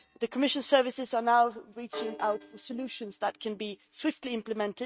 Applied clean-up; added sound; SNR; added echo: neural mask model RNNoise.